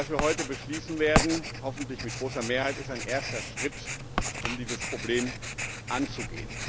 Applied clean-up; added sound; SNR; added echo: none; Writing; 1 dB; none.